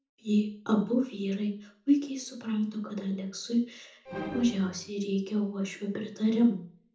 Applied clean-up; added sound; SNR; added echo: neural separator model SepFormer DNS4.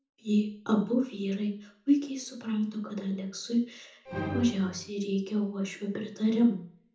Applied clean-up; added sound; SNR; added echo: none; Musical instrument; 9 dB; reverberation time 0.6 s.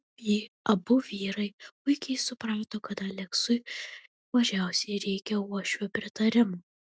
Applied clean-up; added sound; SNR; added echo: none; none; none; none.